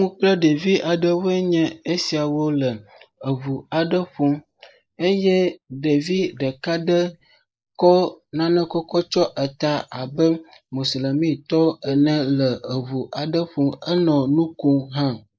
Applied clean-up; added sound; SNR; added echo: neural mask model Resemble Enhance denoiser.